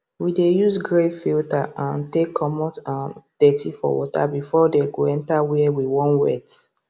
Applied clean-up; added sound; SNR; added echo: none; none; none; none.